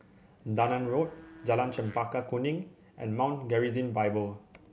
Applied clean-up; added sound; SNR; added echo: none; Domestic sounds, home sounds; 19 dB; none.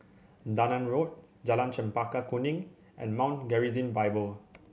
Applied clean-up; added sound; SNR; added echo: none; none; none; none.